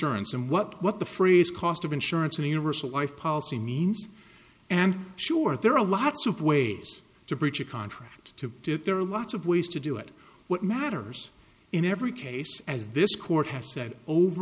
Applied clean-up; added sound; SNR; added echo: none; none; none; none.